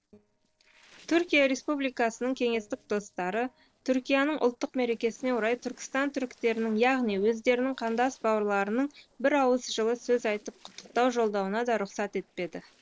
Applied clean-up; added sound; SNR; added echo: neural separator model SepFormer DNS4.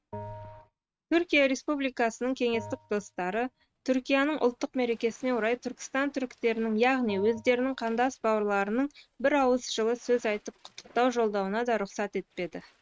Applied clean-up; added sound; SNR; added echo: neural mask model RNNoise.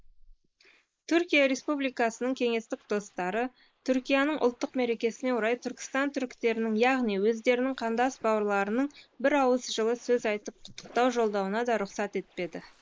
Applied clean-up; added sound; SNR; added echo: neural mask model Resemble Enhance denoiser.